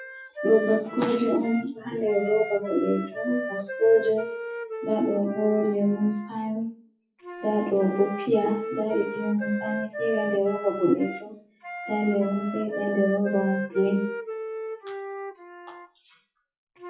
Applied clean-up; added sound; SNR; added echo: classical method WPE with log-MMSE.